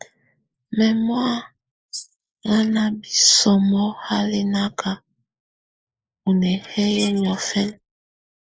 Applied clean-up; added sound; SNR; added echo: neural mask model Resemble Enhance denoiser.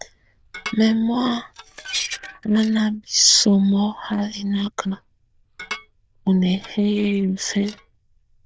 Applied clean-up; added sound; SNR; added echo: neural diffusion model UNIVERSE++.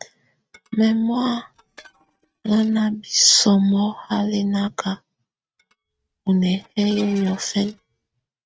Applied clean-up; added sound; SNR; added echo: neural mask model RNNoise.